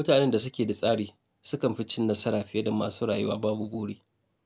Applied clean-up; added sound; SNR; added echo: none; none; none; none.